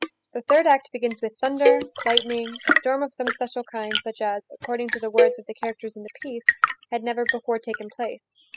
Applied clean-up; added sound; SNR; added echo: classical method spectral subtraction.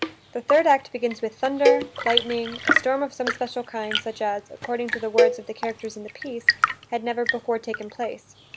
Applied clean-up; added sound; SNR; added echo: none; Cowbell + Tap / Fill (with liquid) / Trickle, dribble / Chirp, tweet / Engine; 1 dB; none.